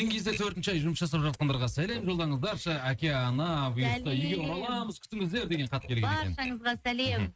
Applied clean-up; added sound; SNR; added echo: neural mask model RNNoise.